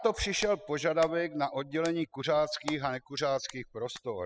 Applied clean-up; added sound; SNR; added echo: classical method spectral subtraction.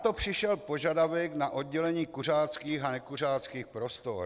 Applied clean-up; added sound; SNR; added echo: neural separator model SepFormer DNS4.